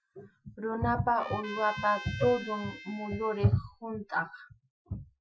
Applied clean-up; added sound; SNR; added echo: classical method Wiener filter.